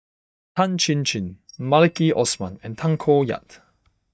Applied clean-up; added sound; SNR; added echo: neural mask model DeepFilterNet 3.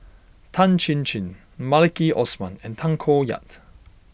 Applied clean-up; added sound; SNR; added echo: none; none; none; none.